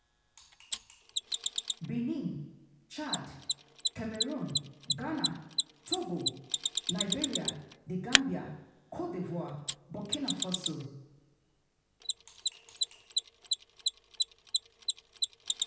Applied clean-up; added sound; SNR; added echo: none; Mechanisms; -3 dB; reverberation time 0.9 s.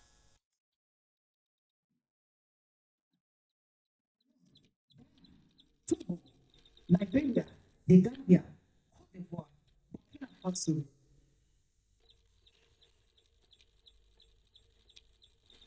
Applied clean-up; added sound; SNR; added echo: neural mask model DeepFilterNet 3.